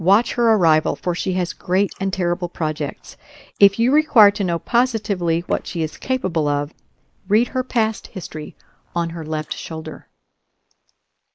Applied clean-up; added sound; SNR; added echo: neural mask model Resemble Enhance denoiser.